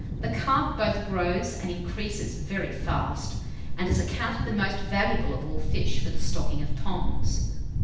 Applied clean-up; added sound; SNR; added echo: none; Thunder; -5 dB; reverberation time 0.9 s.